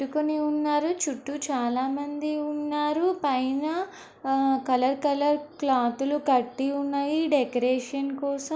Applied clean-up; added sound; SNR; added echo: none; none; none; none.